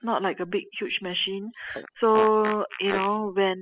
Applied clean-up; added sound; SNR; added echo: classical method spectral subtraction.